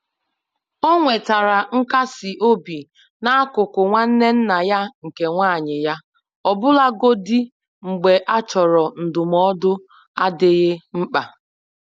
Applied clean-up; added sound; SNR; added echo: none; none; none; none.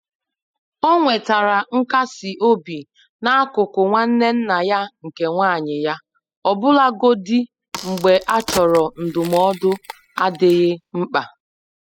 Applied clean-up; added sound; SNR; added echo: classical method spectral subtraction.